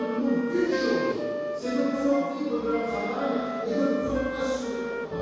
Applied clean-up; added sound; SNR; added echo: none; Wind instrument, woodwind instrument; 6 dB; reverberation time 2.0 s.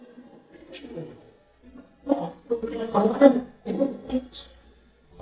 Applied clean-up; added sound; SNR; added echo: neural mask model DeepFilterNet 3.